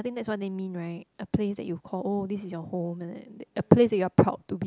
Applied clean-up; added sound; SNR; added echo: none; none; none; none.